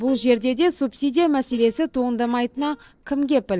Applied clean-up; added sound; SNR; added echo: neural separator model SepFormer DNS4.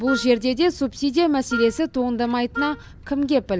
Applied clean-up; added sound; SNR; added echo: none; Wind instrument, woodwind instrument; 12 dB; none.